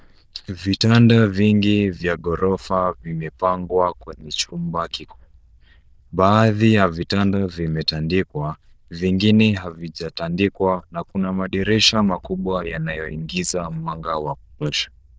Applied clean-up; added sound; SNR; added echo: neural diffusion model UNIVERSE++.